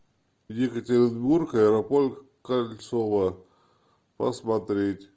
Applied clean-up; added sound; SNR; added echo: none; none; none; none.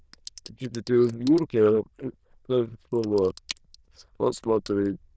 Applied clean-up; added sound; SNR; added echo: neural diffusion model UNIVERSE++.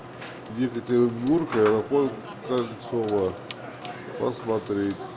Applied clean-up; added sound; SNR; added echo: none; Sink (filling or washing) / Water tap, faucet / Water; 11 dB; none.